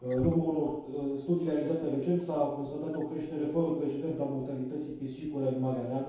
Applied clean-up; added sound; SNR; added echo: none; Wild animals; 18 dB; reverberation time 0.8 s.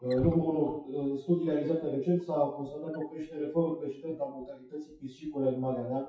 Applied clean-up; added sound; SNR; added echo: classical method WPE with log-MMSE.